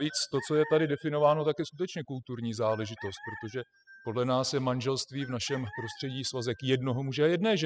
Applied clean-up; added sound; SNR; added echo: classical method spectral subtraction.